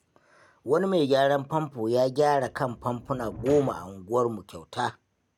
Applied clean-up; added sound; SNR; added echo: none; Sliding door; 18 dB; none.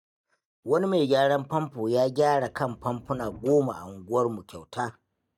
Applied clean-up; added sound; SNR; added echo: neural mask model DeepFilterNet 3.